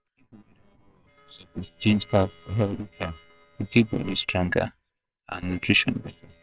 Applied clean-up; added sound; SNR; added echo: neural separator model SepFormer WHAMR!.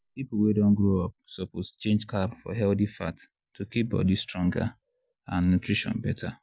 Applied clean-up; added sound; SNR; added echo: none; none; none; none.